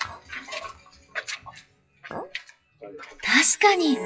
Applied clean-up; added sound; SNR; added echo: classical method WPE with log-MMSE.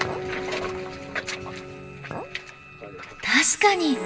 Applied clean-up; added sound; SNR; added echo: none; Chink, clink; 17 dB; reverberation time 2.8 s.